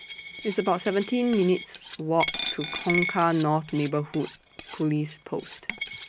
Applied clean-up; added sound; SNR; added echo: none; Coin (dropping) + Cutlery, silverware; 5 dB; none.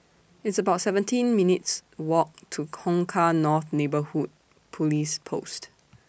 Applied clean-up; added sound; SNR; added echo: none; none; none; none.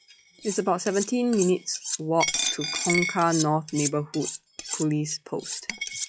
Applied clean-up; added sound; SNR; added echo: classical method log-MMSE.